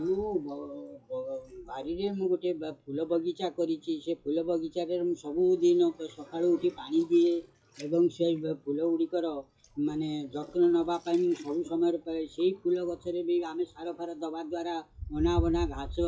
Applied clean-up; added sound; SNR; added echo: classical method WPE with log-MMSE.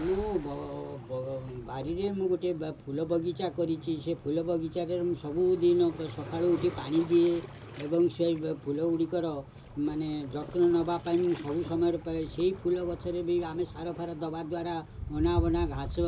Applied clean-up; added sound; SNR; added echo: none; Waves, surf; 12 dB; reverberation time 0.2 s.